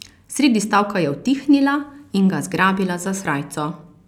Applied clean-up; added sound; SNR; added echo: none; none; none; none.